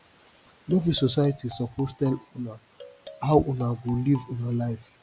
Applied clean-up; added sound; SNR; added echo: none; Marimba, xylophone; 20 dB; none.